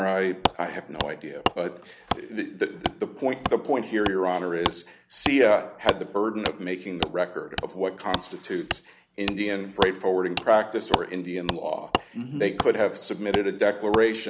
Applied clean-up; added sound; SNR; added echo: none; Wood; 6 dB; none.